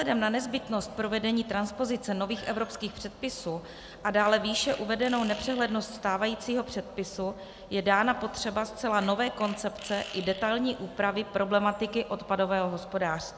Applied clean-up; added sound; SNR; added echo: none; Fart; 17 dB; none.